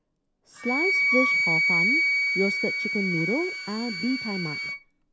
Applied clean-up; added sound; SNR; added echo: none; Wind instrument, woodwind instrument; -4 dB; none.